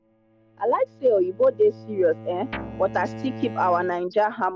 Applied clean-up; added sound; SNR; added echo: none; Bowed string instrument + Guitar; 15 dB; none.